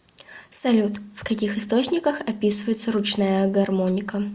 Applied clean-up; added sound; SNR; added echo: none; none; none; none.